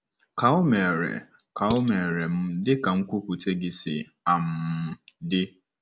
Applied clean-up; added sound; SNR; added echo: none; Dishes, pots, and pans; 13 dB; none.